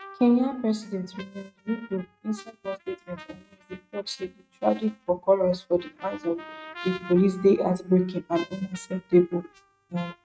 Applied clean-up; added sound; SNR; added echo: neural mask model RNNoise.